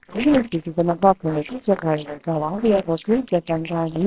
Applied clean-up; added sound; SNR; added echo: neural separator model SepFormer WHAMR!.